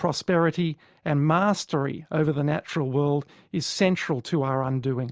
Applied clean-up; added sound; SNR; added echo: none; none; none; none.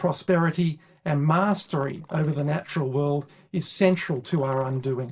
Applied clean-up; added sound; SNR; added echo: neural separator model SepFormer DNS4.